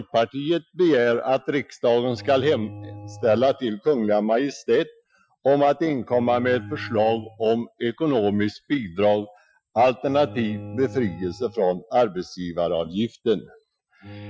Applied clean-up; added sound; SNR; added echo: classical method Wiener filter.